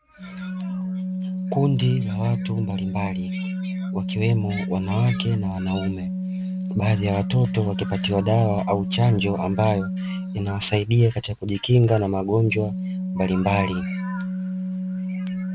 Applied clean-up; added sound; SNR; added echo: none; Organ; 4 dB; none.